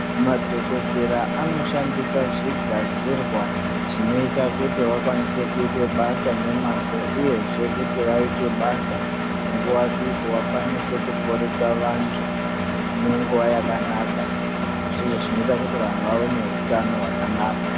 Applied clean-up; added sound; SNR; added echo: none; Engine; -1 dB; none.